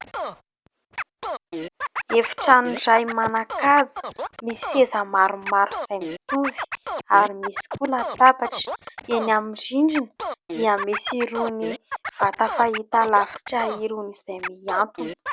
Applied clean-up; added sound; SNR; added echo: none; Scratching (performance technique); 9 dB; none.